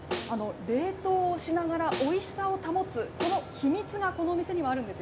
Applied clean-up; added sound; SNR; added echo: none; Snare drum; 11 dB; none.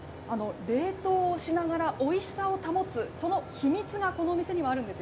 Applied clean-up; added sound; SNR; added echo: none; none; none; none.